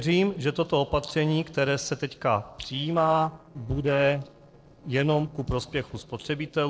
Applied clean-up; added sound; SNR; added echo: neural separator model SepFormer DNS4.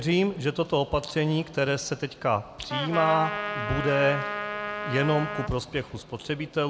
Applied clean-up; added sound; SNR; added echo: none; Trumpet; 5 dB; none.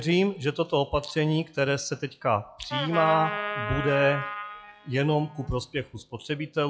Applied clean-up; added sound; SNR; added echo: classical method log-MMSE.